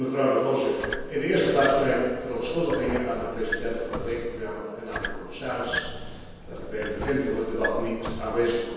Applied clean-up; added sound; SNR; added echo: none; Squeak; 8 dB; reverberation time 1.2 s.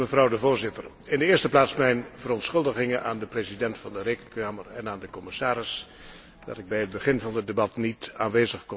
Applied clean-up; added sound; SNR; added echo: none; none; none; none.